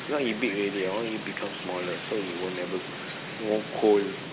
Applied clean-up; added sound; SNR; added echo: none; Wind; 9 dB; none.